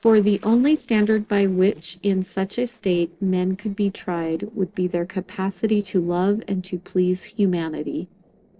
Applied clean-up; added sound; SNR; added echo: neural separator model SepFormer DNS4.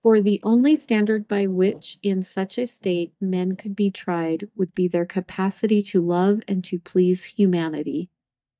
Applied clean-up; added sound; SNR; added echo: neural mask model DeepFilterNet 3.